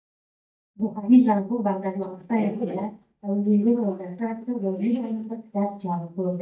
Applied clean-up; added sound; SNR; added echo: neural mask model DeepFilterNet 3.